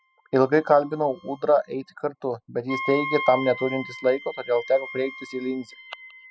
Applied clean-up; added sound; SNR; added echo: classical method spectral subtraction.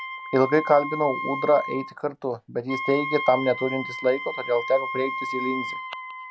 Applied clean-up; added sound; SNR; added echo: none; Wind instrument, woodwind instrument; 7 dB; none.